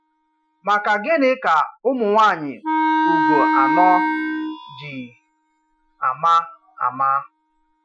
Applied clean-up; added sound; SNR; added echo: classical method Wiener filter.